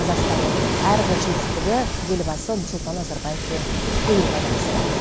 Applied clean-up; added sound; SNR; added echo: none; Waves, surf; -3 dB; none.